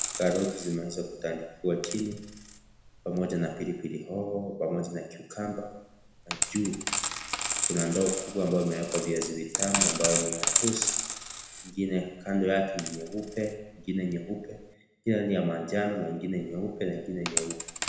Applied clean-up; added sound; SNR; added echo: none; Coin (dropping); 2 dB; reverberation time 1.0 s.